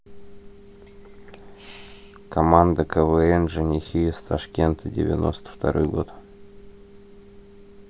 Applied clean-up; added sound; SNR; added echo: none; none; none; none.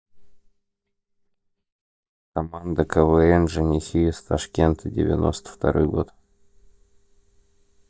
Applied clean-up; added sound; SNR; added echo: neural mask model DeepFilterNet 3.